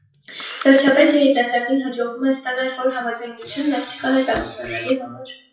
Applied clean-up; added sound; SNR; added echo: classical method WPE with log-MMSE.